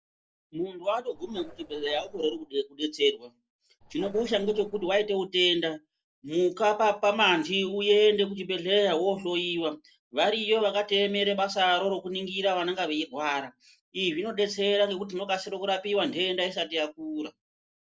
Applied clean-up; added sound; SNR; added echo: neural separator model SepFormer DNS4.